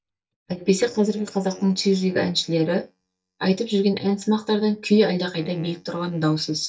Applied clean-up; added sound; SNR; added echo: neural mask model DeepFilterNet 3.